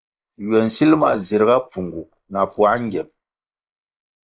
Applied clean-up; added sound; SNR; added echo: neural mask model Resemble Enhance denoiser.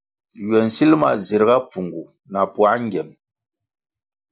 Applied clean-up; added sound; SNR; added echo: none; none; none; none.